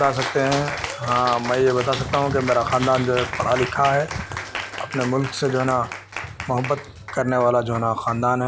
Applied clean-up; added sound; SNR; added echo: none; Cheering; 10 dB; none.